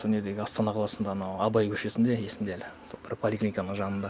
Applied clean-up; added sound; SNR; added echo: none; none; none; none.